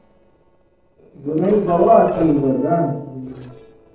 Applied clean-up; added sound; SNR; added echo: neural separator model SepFormer DNS4.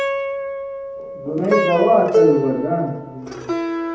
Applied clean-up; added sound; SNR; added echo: none; Plucked string instrument; 0 dB; reverberation time 0.9 s.